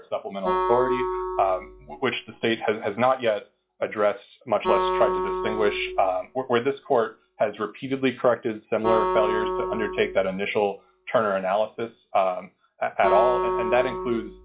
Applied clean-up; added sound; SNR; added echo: classical method log-MMSE.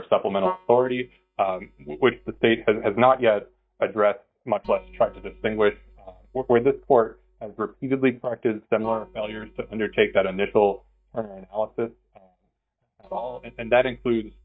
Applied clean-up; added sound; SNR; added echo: neural mask model DeepFilterNet 3.